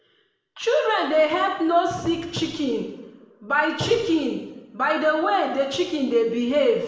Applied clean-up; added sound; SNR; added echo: none; none; none; reverberation time 0.9 s.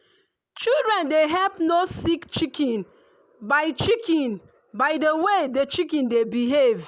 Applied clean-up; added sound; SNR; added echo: none; none; none; none.